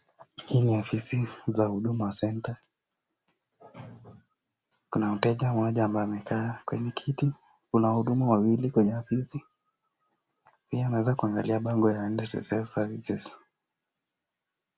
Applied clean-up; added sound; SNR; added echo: none; none; none; none.